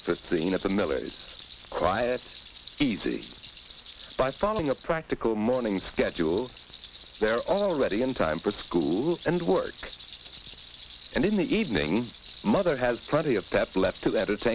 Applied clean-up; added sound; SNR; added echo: none; Rattle; 19 dB; none.